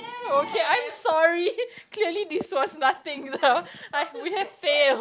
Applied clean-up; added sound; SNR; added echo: none; none; none; none.